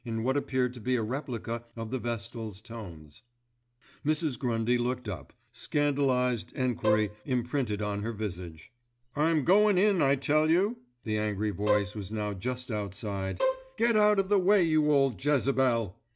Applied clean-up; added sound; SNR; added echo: none; Bowed string instrument; 5 dB; none.